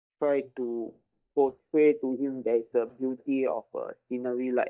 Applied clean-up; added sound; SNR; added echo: neural mask model DeepFilterNet 3.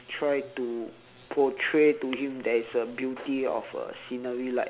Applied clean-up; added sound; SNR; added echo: none; none; none; none.